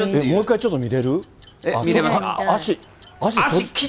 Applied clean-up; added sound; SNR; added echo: none; Clock; 18 dB; none.